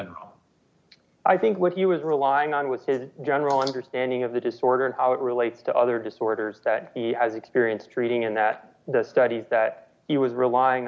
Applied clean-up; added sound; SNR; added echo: none; none; none; none.